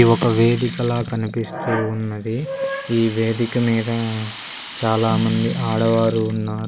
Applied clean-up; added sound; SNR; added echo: none; Keyboard (musical) + Rattle (instrument); 9 dB; none.